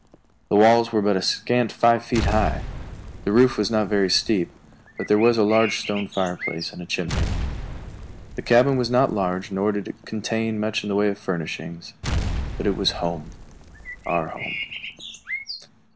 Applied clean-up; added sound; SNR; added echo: none; Explosion + Bird; 9 dB; none.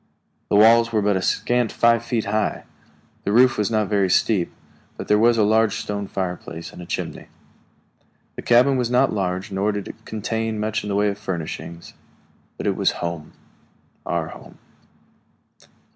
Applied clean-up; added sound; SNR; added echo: none; none; none; none.